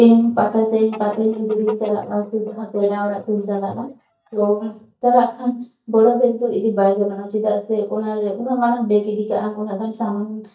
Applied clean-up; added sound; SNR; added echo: neural mask model DeepFilterNet 3.